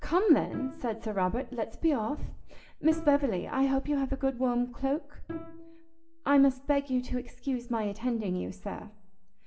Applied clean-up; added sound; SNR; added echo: none; Bowed string instrument; 18 dB; reverberation time 0.4 s.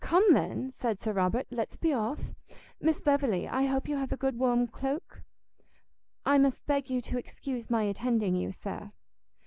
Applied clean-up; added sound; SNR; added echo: none; none; none; none.